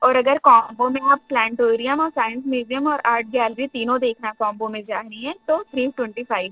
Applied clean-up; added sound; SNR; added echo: neural separator model SepFormer DNS4.